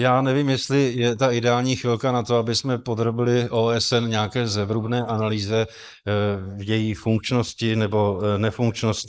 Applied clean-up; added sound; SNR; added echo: neural mask model Resemble Enhance denoiser.